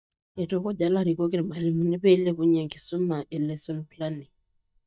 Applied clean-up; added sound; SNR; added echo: neural mask model DeepFilterNet 3.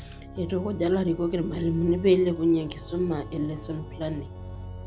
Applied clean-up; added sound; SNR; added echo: none; Organ; 12 dB; none.